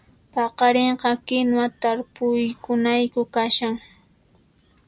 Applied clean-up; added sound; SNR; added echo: none; none; none; none.